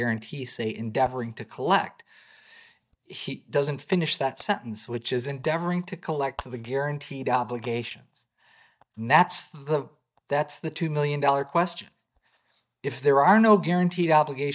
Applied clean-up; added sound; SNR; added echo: neural mask model DeepFilterNet 3.